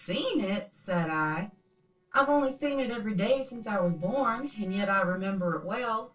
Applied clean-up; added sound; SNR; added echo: neural separator model SepFormer DNS4.